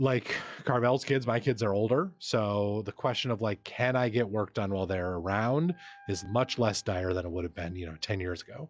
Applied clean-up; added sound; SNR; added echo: classical method log-MMSE.